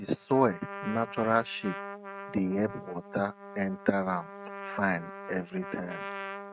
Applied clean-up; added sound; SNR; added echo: neural mask model RNNoise.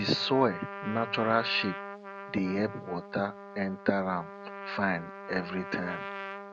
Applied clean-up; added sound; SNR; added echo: none; Trumpet; 10 dB; none.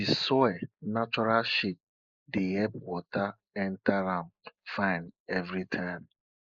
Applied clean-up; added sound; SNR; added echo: neural mask model Resemble Enhance denoiser.